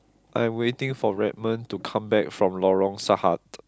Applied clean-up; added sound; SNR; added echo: none; none; none; none.